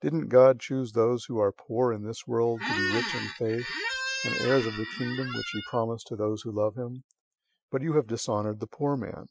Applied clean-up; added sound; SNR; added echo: classical method Wiener filter.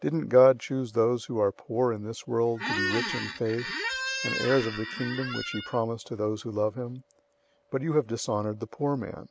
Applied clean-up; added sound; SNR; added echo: none; Squeak; 5 dB; none.